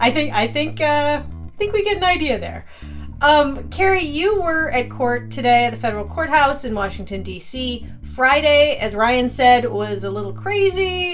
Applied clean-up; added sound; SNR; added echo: none; Bass guitar; 14 dB; reverberation time 0.2 s.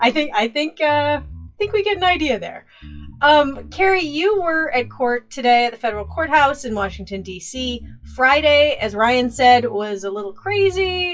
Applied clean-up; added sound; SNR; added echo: classical method WPE with log-MMSE.